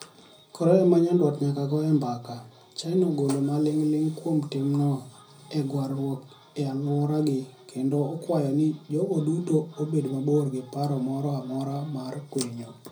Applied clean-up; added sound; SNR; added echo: none; none; none; reverberation time 0.4 s.